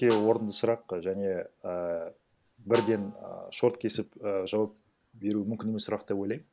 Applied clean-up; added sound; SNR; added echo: none; Snare drum; 15 dB; none.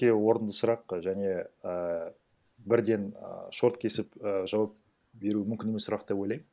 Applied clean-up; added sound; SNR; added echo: none; none; none; none.